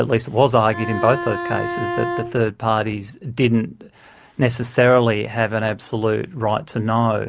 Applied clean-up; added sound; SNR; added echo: none; Bowed string instrument; 6 dB; none.